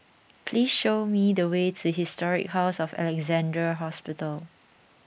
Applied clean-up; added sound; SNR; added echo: none; none; none; none.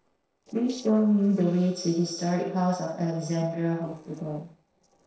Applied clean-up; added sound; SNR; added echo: neural separator model SepFormer DNS4.